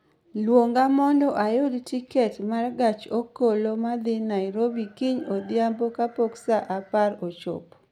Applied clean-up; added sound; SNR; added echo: none; none; none; none.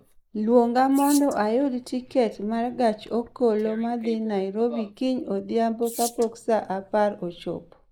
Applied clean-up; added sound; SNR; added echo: neural mask model Resemble Enhance denoiser.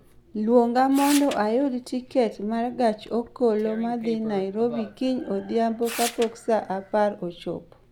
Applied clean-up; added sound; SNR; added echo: none; Tearing; 16 dB; none.